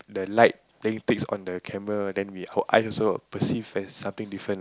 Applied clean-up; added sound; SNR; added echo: none; none; none; none.